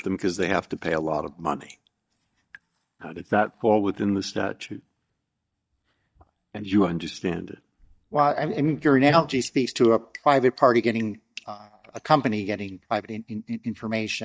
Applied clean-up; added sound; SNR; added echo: neural mask model DeepFilterNet 3.